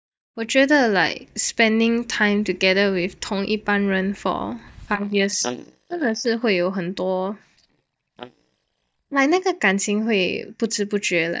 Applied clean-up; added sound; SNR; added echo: neural mask model DeepFilterNet 3.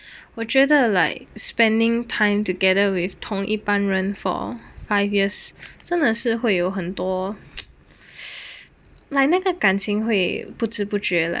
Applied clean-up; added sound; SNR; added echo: none; none; none; none.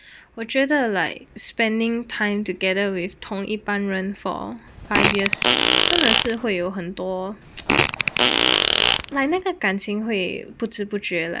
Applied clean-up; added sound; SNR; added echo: none; Fart; -4 dB; none.